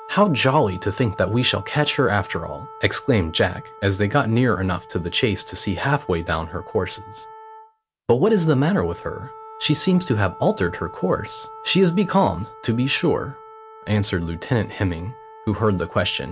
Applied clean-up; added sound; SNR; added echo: none; Wind instrument, woodwind instrument; 18 dB; none.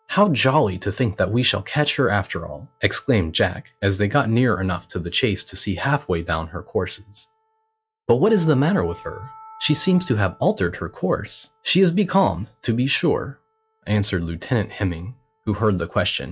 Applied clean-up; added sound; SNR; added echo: classical method log-MMSE.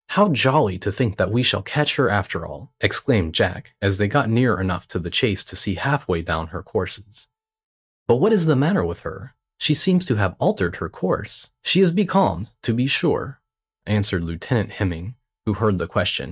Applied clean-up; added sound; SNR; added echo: neural mask model DeepFilterNet 3.